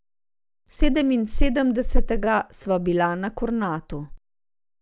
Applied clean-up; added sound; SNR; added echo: none; none; none; none.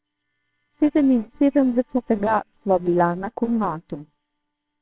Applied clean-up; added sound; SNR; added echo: neural separator model SepFormer WHAMR!.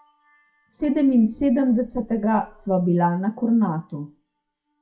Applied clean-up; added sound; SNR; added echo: classical method WPE with log-MMSE.